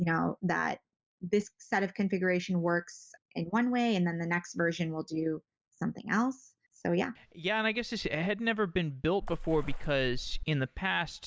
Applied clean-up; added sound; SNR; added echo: none; Water / Splash, splatter; 3 dB; none.